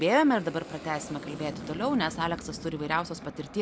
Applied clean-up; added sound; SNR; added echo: none; Aircraft; 13 dB; none.